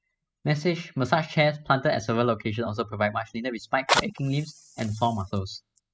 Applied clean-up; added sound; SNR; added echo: classical method spectral subtraction.